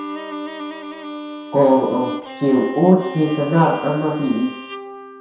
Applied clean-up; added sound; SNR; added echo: none; Bowed string instrument; 12 dB; reverberation time 0.7 s.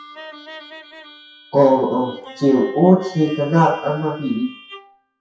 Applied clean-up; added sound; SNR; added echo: classical method WPE with log-MMSE.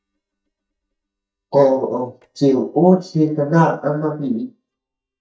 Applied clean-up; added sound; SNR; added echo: neural mask model DeepFilterNet 3.